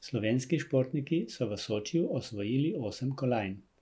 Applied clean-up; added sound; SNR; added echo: none; none; none; none.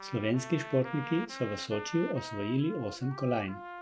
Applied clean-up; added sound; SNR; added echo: none; Trumpet; 12 dB; none.